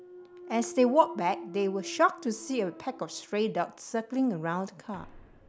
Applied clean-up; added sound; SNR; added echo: none; Thump, thud; 17 dB; none.